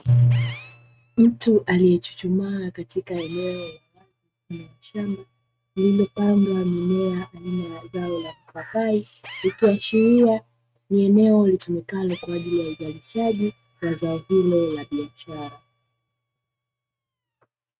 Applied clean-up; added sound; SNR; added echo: neural mask model RNNoise.